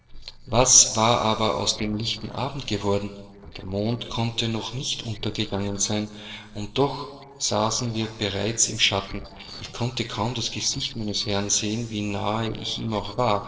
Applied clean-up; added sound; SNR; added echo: neural separator model SepFormer DNS4.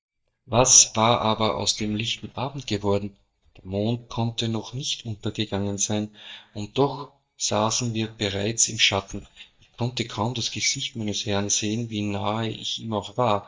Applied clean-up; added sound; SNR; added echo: neural mask model DeepFilterNet 3.